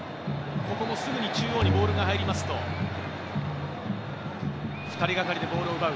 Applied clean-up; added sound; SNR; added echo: none; Tabla; 3 dB; none.